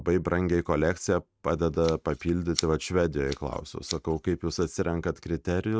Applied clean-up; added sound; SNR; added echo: neural mask model RNNoise.